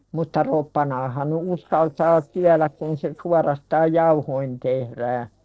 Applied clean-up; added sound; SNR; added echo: neural separator model SepFormer DNS4.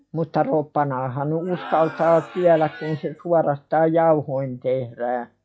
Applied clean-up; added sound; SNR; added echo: classical method log-MMSE.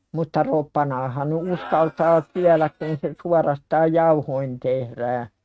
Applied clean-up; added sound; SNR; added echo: neural mask model RNNoise.